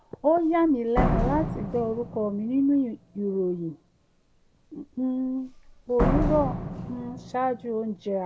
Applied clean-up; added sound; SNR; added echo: none; Slam; 4 dB; none.